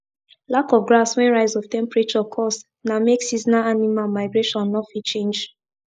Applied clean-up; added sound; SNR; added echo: neural mask model Resemble Enhance denoiser.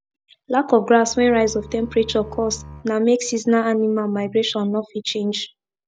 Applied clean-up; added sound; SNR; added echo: none; Bowed string instrument; 19 dB; none.